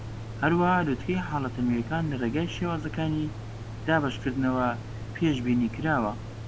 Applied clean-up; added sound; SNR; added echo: none; Water + Organ; 9 dB; none.